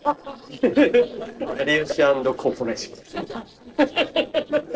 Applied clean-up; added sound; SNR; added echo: neural separator model SepFormer DNS4.